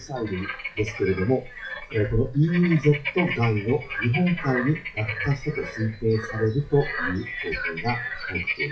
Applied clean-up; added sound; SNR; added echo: classical method WPE with log-MMSE.